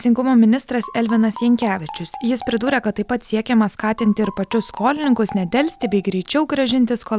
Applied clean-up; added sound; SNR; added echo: none; Marimba, xylophone; 17 dB; none.